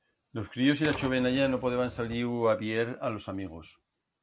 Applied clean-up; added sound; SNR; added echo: none; Typewriter; 14 dB; none.